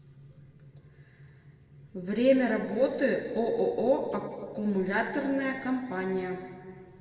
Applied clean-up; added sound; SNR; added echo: none; none; none; reverberation time 1.9 s.